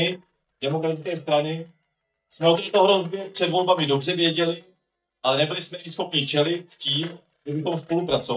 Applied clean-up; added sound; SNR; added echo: neural mask model DeepFilterNet 3.